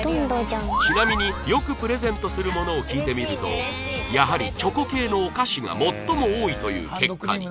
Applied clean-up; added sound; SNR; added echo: none; none; none; none.